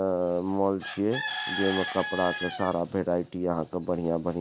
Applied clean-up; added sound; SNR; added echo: none; Bird / Chicken, rooster; 9 dB; none.